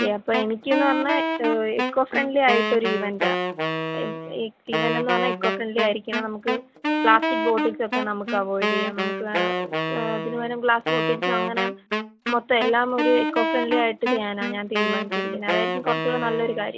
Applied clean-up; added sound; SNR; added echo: none; Wind instrument, woodwind instrument; 1 dB; none.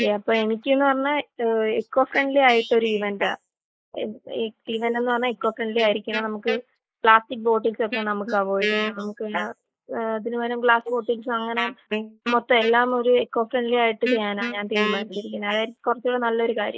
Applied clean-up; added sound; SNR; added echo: neural mask model Resemble Enhance denoiser.